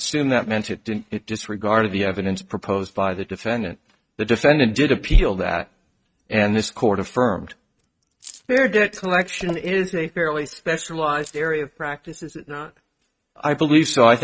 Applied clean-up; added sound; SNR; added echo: neural mask model RNNoise.